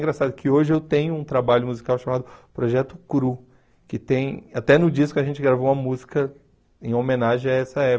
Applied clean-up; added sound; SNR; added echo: none; none; none; none.